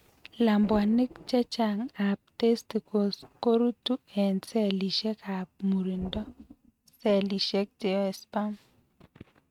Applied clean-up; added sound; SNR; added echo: neural mask model RNNoise.